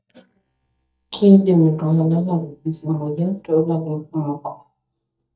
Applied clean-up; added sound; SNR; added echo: neural mask model DeepFilterNet 3.